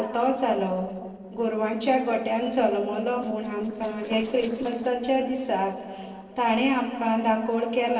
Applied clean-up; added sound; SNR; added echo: neural separator model SepFormer DNS4.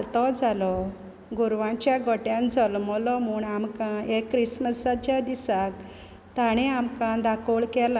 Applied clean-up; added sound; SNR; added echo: none; none; none; none.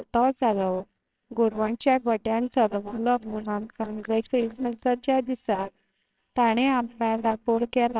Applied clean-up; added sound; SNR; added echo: neural separator model SepFormer WHAMR!.